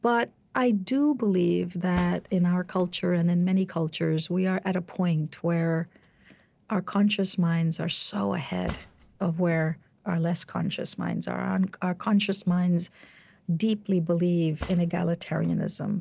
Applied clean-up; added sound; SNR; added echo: none; Cutlery, silverware / Drawer open or close; 16 dB; none.